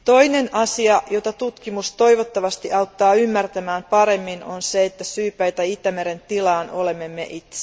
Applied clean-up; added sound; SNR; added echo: none; none; none; none.